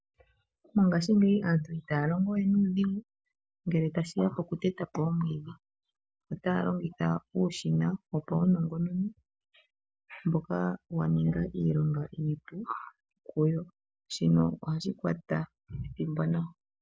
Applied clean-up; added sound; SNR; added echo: none; none; none; none.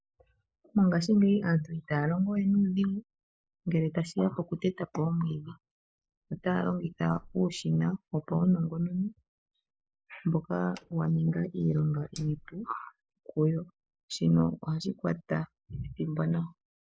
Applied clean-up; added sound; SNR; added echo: neural mask model Resemble Enhance denoiser.